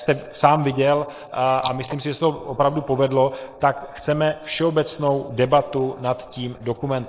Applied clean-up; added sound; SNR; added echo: neural mask model Resemble Enhance denoiser.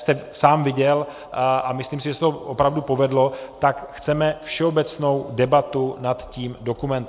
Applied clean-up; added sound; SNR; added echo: none; none; none; none.